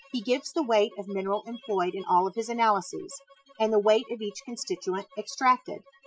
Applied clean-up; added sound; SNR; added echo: classical method Wiener filter.